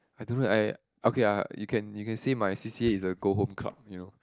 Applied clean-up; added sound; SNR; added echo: neural mask model DeepFilterNet 3.